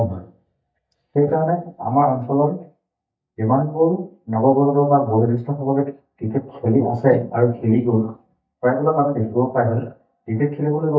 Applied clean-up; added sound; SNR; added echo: neural mask model DeepFilterNet 3.